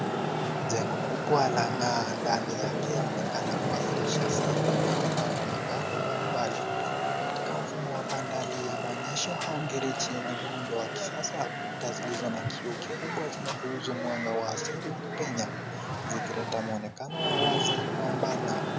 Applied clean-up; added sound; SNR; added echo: none; Traffic noise, roadway noise; -3 dB; none.